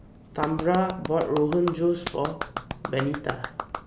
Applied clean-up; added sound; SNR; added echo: none; Clapping; 9 dB; none.